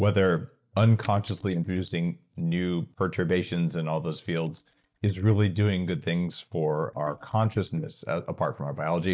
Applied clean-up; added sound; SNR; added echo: neural mask model DeepFilterNet 3.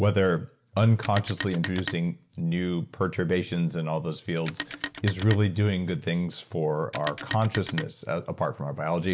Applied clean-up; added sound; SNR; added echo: none; Telephone; 12 dB; none.